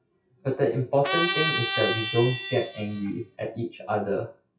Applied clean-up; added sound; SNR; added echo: classical method WPE with log-MMSE.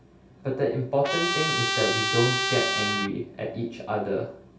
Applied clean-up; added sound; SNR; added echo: none; Trumpet; -1 dB; reverberation time 0.3 s.